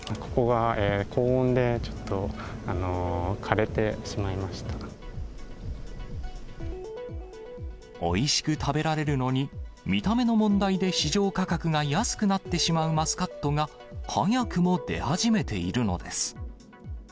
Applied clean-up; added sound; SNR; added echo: none; none; none; none.